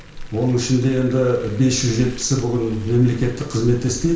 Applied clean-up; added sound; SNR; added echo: none; Car; 14 dB; reverberation time 0.5 s.